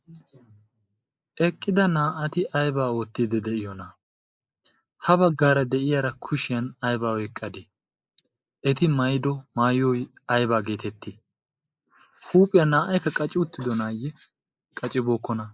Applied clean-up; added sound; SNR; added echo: neural mask model Resemble Enhance denoiser.